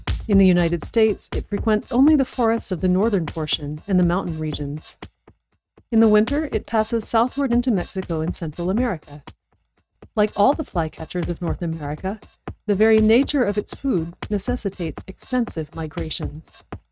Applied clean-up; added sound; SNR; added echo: neural mask model RNNoise.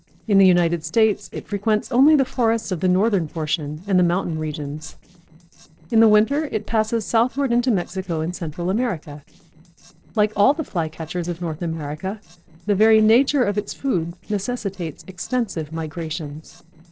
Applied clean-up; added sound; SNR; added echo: neural separator model SepFormer DNS4.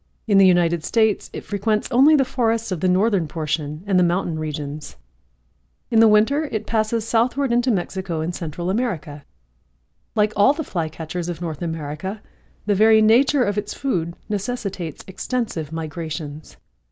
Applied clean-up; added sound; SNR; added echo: none; none; none; none.